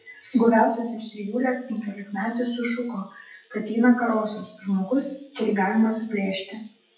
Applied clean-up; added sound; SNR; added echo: classical method WPE with log-MMSE.